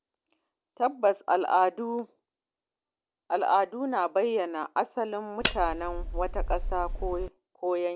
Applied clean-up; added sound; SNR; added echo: none; Cutlery, silverware; 2 dB; none.